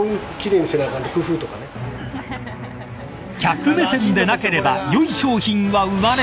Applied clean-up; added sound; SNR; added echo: none; none; none; none.